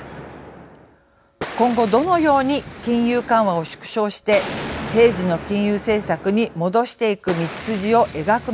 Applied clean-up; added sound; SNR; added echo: none; Explosion; 13 dB; none.